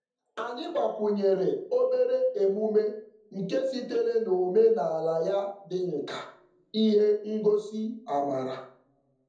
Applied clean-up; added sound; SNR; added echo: none; none; none; reverberation time 0.6 s.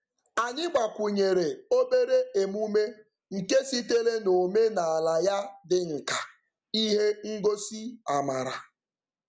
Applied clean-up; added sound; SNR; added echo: none; none; none; none.